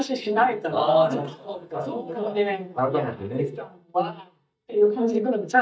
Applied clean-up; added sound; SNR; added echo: neural mask model DeepFilterNet 3.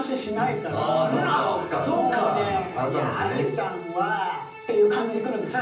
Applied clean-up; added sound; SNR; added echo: none; Bowed string instrument; 17 dB; reverberation time 0.6 s.